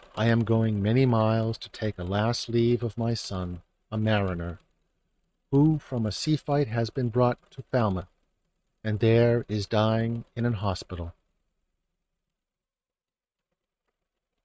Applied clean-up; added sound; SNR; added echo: neural mask model RNNoise.